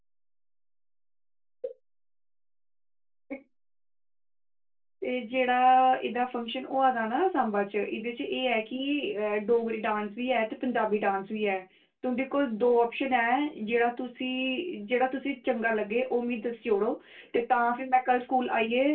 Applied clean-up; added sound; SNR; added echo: none; none; none; reverberation time 0.2 s.